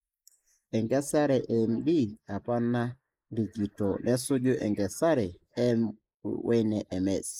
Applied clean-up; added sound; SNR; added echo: neural mask model Resemble Enhance denoiser.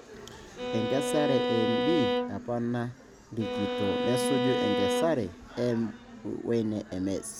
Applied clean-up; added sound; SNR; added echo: none; Bowed string instrument; 0 dB; none.